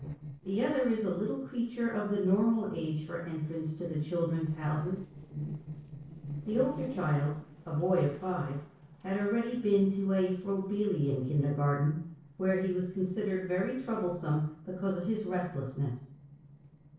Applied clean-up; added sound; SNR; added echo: neural separator model SepFormer DNS4.